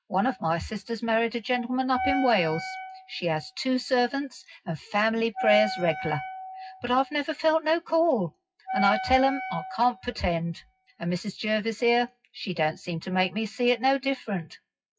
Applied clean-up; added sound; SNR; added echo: classical method WPE with log-MMSE.